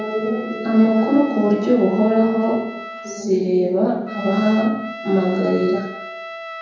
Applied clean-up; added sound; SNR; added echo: none; Trumpet; 14 dB; reverberation time 1.0 s.